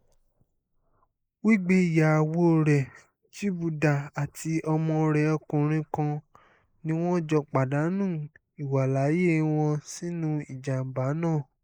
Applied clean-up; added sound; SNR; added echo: neural mask model Resemble Enhance denoiser.